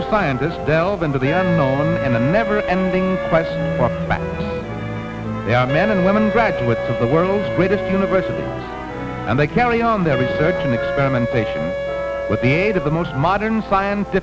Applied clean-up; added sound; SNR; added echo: none; Wind instrument, woodwind instrument; 6 dB; none.